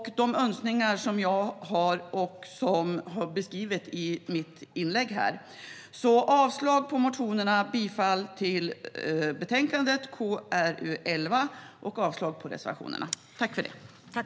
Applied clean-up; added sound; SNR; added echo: none; none; none; none.